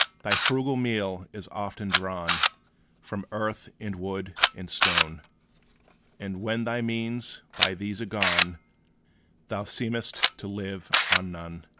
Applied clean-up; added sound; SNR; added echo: none; Camera; -1 dB; none.